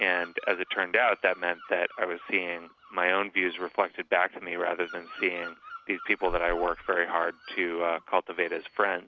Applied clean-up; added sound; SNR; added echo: none; Squeak + Bird vocalization, bird call, bird song; 17 dB; none.